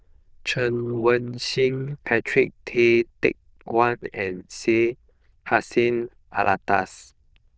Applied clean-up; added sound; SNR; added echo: neural diffusion model UNIVERSE++.